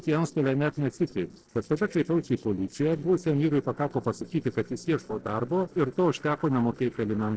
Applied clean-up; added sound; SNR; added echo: neural separator model SepFormer DNS4.